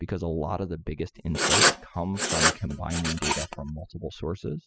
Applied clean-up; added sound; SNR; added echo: classical method spectral subtraction.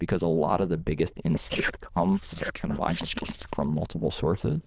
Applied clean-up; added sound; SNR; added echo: neural diffusion model UNIVERSE++.